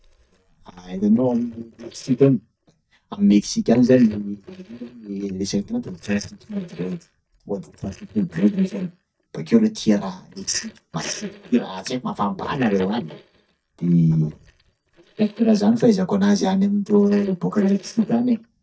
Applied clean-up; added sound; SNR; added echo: neural mask model DeepFilterNet 3.